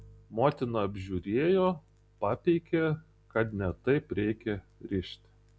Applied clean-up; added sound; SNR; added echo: none; none; none; none.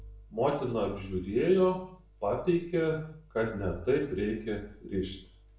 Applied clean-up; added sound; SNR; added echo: none; none; none; reverberation time 0.5 s.